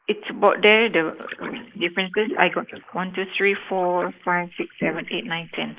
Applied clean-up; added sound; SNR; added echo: neural mask model Resemble Enhance denoiser.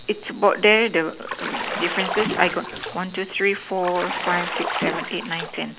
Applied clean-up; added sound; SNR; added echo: none; Bathtub (filling or washing) / Splash, splatter; 6 dB; none.